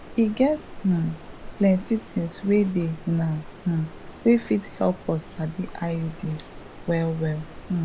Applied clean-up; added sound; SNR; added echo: none; Stream; 15 dB; none.